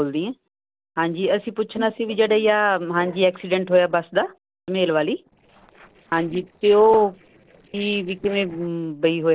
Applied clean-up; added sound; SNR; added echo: neural separator model SepFormer DNS4.